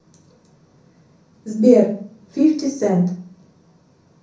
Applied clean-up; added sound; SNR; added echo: none; none; none; reverberation time 0.6 s.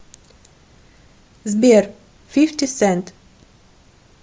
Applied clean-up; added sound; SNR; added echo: none; none; none; none.